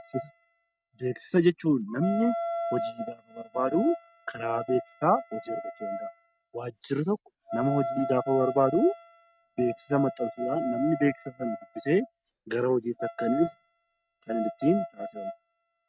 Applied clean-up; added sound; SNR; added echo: neural mask model RNNoise.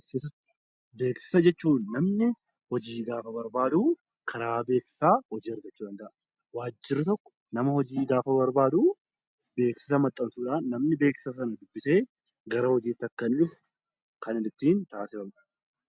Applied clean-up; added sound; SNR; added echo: none; none; none; none.